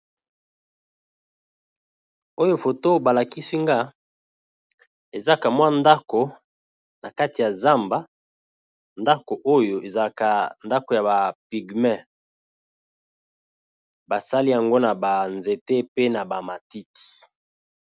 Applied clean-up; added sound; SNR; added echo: none; none; none; none.